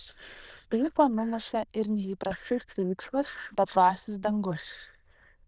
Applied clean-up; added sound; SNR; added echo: neural diffusion model UNIVERSE++.